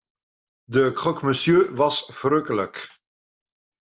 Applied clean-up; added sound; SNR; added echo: none; none; none; none.